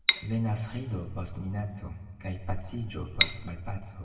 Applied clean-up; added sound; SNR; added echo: none; Cutlery, silverware / Dishes, pots, and pans; -4 dB; reverberation time 1.4 s.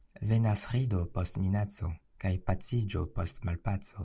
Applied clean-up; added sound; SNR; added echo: none; none; none; none.